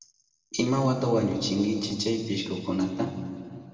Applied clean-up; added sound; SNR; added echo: none; none; none; reverberation time 2.2 s.